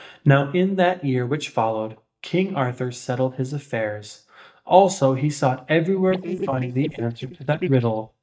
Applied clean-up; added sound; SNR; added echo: neural mask model DeepFilterNet 3.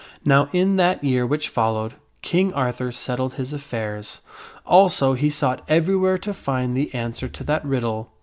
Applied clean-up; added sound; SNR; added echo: none; none; none; none.